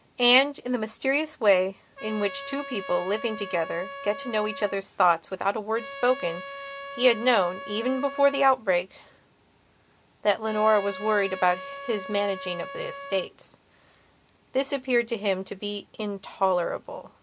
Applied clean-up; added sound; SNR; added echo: none; Trumpet; 12 dB; none.